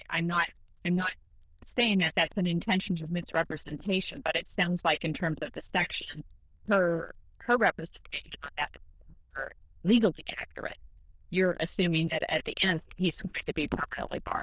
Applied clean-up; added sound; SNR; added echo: neural diffusion model UNIVERSE++.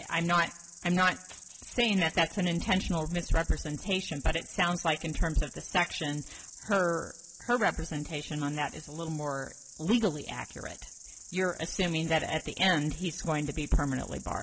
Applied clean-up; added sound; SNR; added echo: none; Insect + Thump, thud; 17 dB; none.